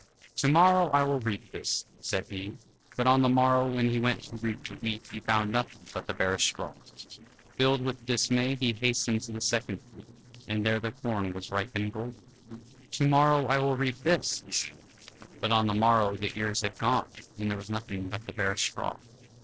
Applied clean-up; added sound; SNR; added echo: neural separator model SepFormer DNS4.